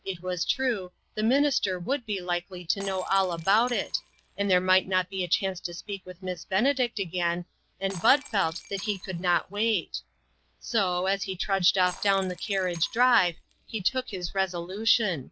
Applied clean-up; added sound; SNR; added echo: none; Shatter; 20 dB; none.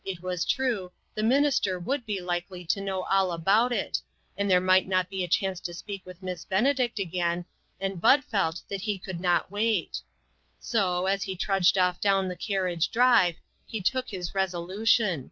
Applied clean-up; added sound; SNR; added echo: none; none; none; none.